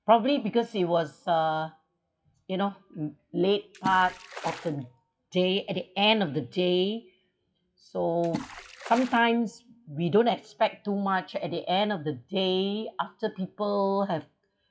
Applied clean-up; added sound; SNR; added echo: classical method WPE with log-MMSE.